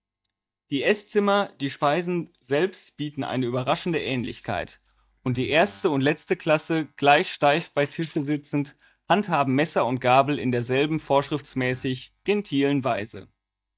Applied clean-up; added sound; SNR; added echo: neural mask model DeepFilterNet 3.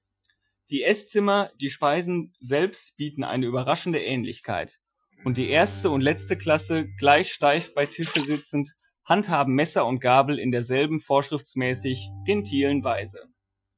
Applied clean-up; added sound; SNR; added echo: classical method Wiener filter.